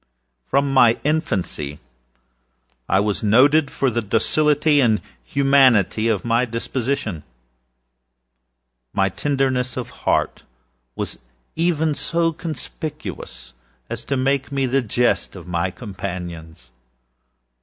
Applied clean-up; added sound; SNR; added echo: none; none; none; none.